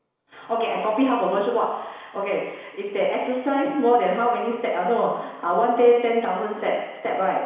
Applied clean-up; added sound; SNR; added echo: none; none; none; reverberation time 1.0 s.